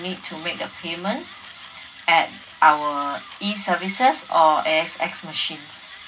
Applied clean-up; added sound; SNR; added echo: none; Mechanisms; 19 dB; reverberation time 0.4 s.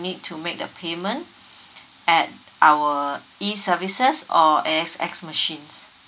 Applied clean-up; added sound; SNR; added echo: none; none; none; none.